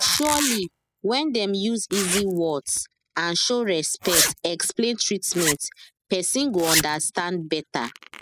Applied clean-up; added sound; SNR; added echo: classical method spectral subtraction.